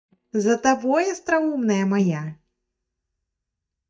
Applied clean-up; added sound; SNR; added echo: neural mask model DeepFilterNet 3.